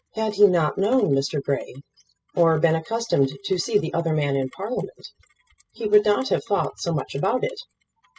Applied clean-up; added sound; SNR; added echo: classical method spectral subtraction.